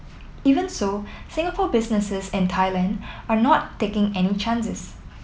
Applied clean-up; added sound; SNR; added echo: none; none; none; none.